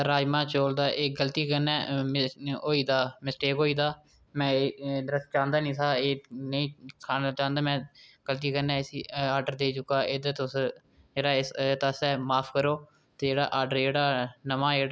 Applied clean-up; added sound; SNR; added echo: none; none; none; none.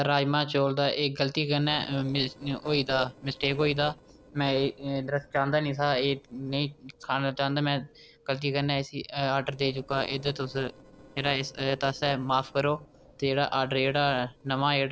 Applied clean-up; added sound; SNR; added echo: neural separator model SepFormer DNS4.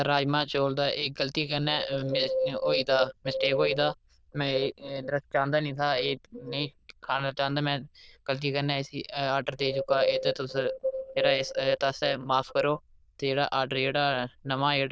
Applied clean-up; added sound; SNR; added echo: neural diffusion model UNIVERSE++.